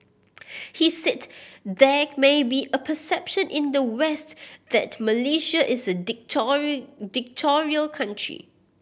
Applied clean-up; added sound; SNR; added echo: none; none; none; none.